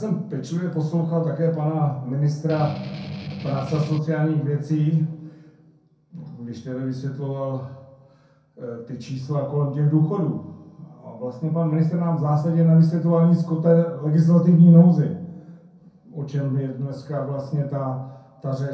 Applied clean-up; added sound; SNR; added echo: none; Strum; 11 dB; reverberation time 0.5 s.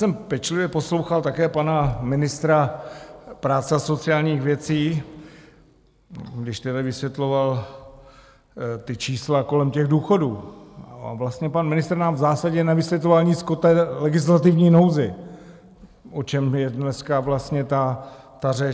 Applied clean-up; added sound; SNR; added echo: none; none; none; none.